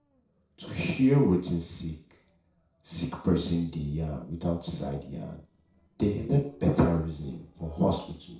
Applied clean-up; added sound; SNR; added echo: neural separator model SepFormer DNS4.